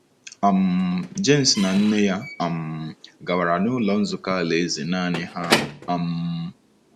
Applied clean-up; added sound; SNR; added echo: none; Squeak / Slam / Wood; 11 dB; none.